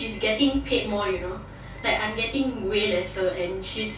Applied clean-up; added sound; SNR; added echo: none; Alarm; 17 dB; reverberation time 0.4 s.